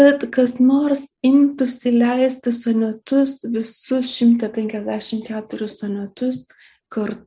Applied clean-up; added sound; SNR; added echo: none; none; none; none.